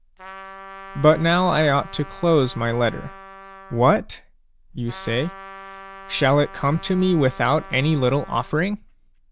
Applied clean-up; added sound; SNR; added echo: none; Trumpet; 19 dB; none.